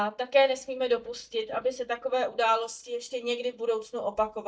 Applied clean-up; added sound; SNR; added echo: neural mask model DeepFilterNet 3.